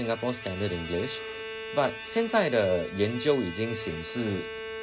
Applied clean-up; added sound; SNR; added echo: none; Bowed string instrument; 9 dB; none.